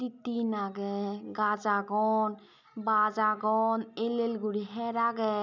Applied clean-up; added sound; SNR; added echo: none; none; none; none.